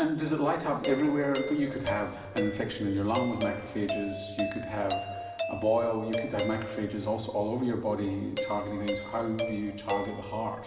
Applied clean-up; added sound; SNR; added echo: none; Doorbell; 7 dB; reverberation time 2.6 s.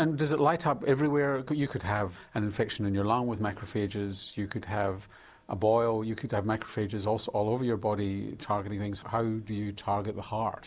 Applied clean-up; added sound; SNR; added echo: none; none; none; none.